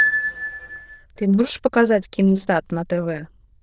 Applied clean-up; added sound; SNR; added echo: neural diffusion model UNIVERSE++.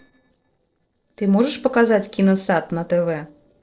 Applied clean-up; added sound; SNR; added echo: neural separator model SepFormer DNS4.